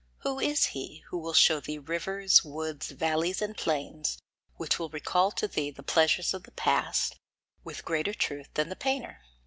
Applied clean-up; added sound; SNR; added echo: none; none; none; none.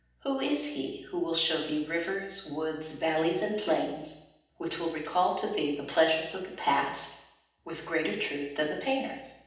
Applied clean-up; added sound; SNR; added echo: none; none; none; reverberation time 0.8 s.